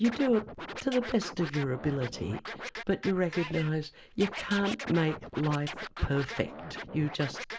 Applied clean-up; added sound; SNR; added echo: none; Scratching (performance technique); 10 dB; none.